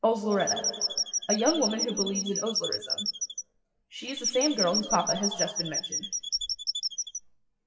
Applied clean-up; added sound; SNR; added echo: classical method WPE with log-MMSE.